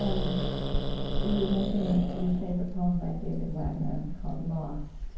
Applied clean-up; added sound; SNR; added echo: none; Growling; 0 dB; reverberation time 0.9 s.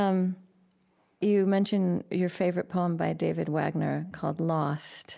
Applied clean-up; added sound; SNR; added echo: none; none; none; none.